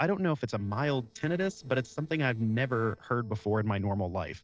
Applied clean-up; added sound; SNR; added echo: neural separator model SepFormer DNS4.